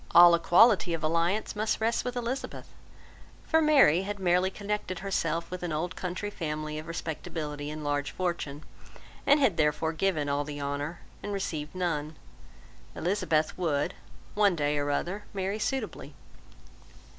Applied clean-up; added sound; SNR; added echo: none; none; none; none.